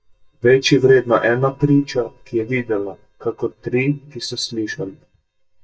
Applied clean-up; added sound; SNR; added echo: neural mask model DeepFilterNet 3.